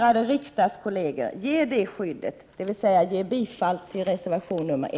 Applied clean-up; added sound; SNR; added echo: none; none; none; none.